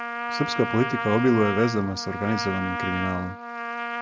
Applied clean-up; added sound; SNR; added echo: none; Trumpet; 5 dB; none.